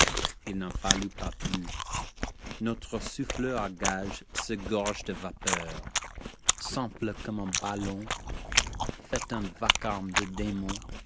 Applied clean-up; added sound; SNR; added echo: none; Chewing, mastication; -3 dB; none.